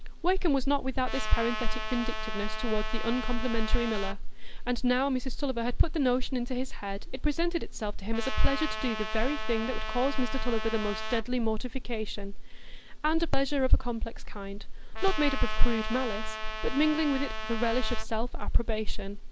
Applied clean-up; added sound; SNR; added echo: none; Trumpet; 12 dB; none.